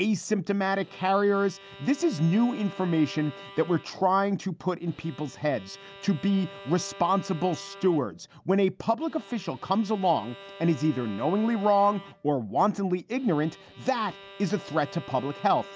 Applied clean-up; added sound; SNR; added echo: none; Bowed string instrument; 20 dB; none.